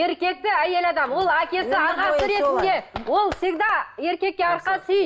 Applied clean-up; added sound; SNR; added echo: none; none; none; none.